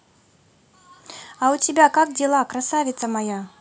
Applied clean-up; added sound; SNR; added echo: none; none; none; none.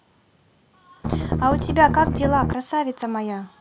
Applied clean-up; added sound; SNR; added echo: none; Strum; 1 dB; none.